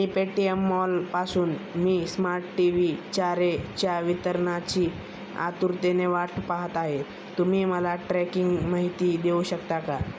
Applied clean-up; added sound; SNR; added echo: none; none; none; none.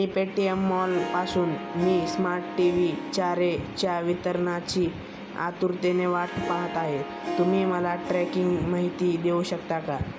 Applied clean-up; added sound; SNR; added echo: none; Harp; 10 dB; none.